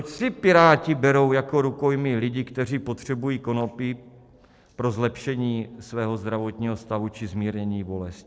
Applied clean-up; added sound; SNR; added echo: neural separator model SepFormer DNS4.